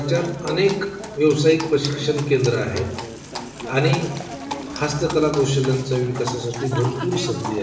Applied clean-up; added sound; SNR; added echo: none; Livestock, farm animals, working animals; 10 dB; reverberation time 0.8 s.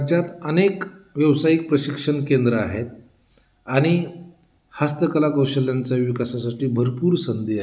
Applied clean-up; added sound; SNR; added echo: none; none; none; none.